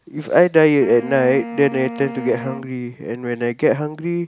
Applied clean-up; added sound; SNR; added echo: none; Wind instrument, woodwind instrument; 14 dB; none.